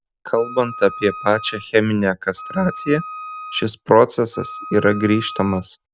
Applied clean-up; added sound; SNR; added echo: none; Wind instrument, woodwind instrument; 14 dB; none.